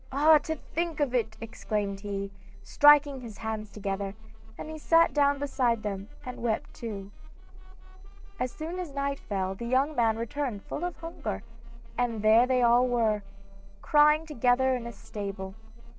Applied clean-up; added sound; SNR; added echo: neural separator model SepFormer DNS4.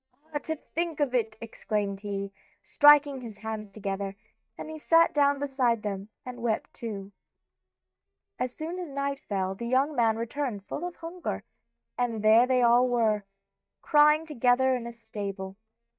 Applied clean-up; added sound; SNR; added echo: neural mask model DeepFilterNet 3.